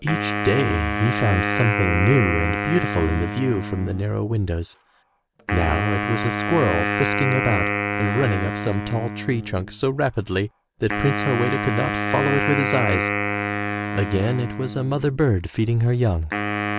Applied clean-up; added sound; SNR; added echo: none; Wind instrument, woodwind instrument; 3 dB; none.